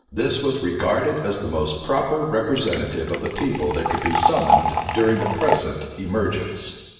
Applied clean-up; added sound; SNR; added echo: none; Liquid; 1 dB; reverberation time 1.3 s.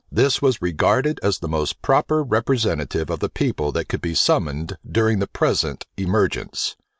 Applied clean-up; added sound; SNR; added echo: none; none; none; none.